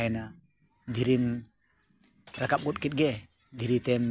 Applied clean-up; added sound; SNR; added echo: none; Shatter; 20 dB; none.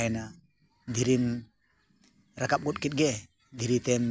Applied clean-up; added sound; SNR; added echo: none; none; none; none.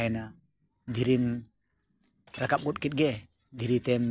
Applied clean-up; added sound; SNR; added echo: neural separator model SepFormer DNS4.